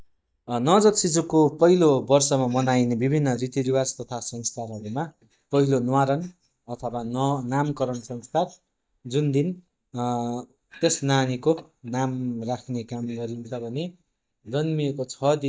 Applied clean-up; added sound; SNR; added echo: neural mask model DeepFilterNet 3.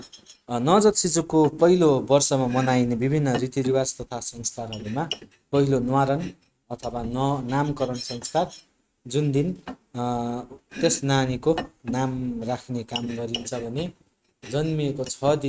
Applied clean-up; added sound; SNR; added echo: neural mask model RNNoise.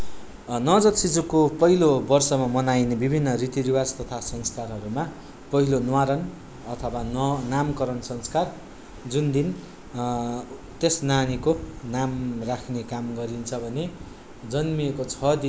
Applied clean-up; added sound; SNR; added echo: none; none; none; none.